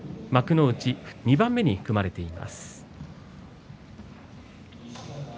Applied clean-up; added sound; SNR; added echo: none; none; none; none.